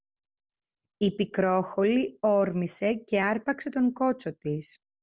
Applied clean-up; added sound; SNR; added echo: none; none; none; none.